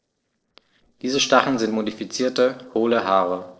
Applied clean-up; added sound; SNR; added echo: neural separator model SepFormer DNS4.